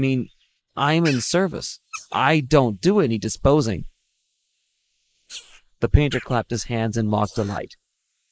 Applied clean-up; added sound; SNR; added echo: neural mask model Resemble Enhance denoiser.